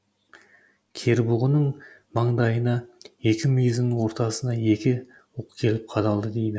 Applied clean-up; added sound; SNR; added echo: none; none; none; none.